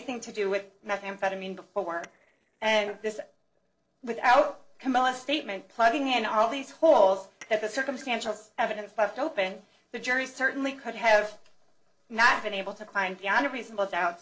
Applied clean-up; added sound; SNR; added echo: neural separator model SepFormer DNS4.